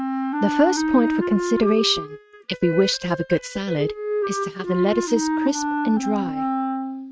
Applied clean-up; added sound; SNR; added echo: neural mask model RNNoise.